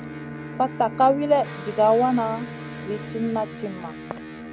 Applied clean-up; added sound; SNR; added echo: none; Bowed string instrument + Electric guitar; 11 dB; none.